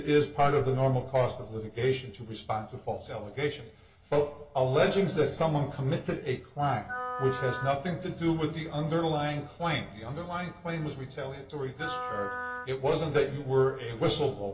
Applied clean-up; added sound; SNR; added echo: none; Wind instrument, woodwind instrument; 9 dB; reverberation time 0.2 s.